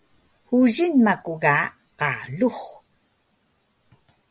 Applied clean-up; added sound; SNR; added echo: none; none; none; none.